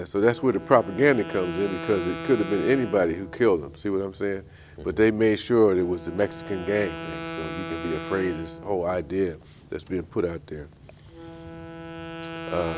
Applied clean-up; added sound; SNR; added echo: none; Wind instrument, woodwind instrument; 13 dB; none.